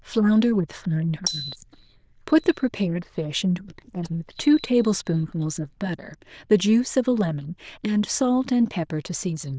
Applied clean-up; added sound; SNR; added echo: neural diffusion model UNIVERSE++.